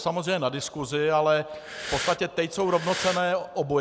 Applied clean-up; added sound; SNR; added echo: none; Breathing; 9 dB; none.